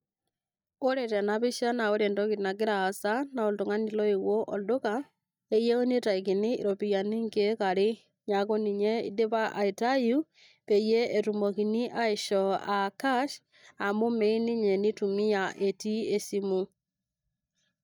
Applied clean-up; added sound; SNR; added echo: neural mask model DeepFilterNet 3.